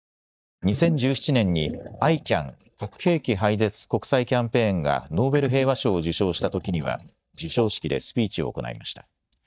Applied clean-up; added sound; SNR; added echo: neural mask model DeepFilterNet 3.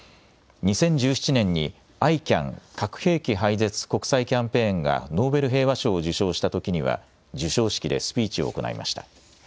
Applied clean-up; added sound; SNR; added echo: none; none; none; none.